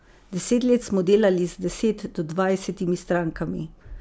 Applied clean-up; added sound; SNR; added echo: none; none; none; none.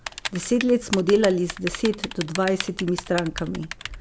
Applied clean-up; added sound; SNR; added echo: none; Typing; 10 dB; none.